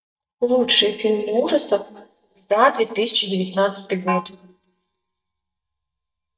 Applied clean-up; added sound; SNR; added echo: neural mask model DeepFilterNet 3.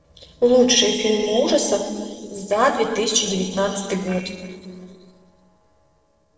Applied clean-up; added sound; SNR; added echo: neural separator model SepFormer DNS4.